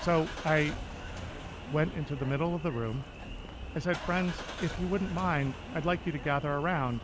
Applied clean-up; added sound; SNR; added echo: none; Engine starting / Car; 9 dB; none.